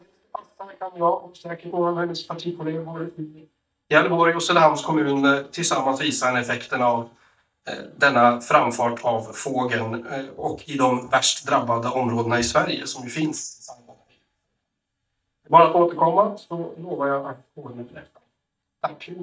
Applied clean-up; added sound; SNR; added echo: neural mask model DeepFilterNet 3.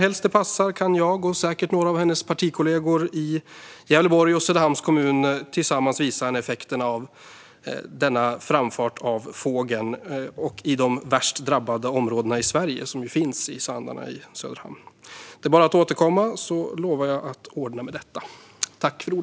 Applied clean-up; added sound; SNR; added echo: none; none; none; none.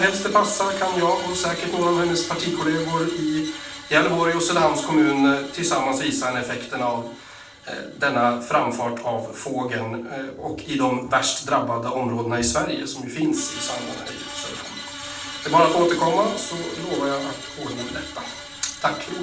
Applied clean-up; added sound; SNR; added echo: none; Screech; 14 dB; reverberation time 0.4 s.